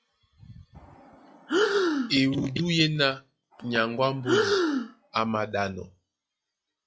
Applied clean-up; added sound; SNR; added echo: classical method log-MMSE.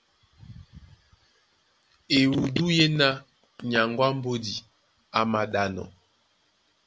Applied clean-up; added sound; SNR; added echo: none; none; none; none.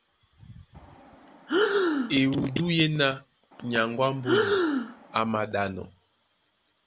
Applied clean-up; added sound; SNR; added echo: none; Breathing; 0 dB; none.